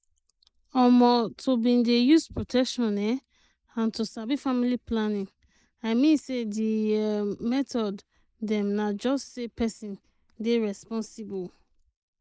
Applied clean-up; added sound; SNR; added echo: neural mask model Resemble Enhance denoiser.